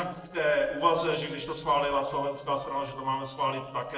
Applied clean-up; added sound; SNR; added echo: neural separator model SepFormer DNS4.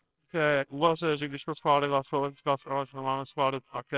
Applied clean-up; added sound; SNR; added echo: neural separator model SepFormer WHAMR!.